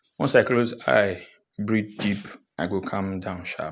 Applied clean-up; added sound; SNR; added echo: none; none; none; none.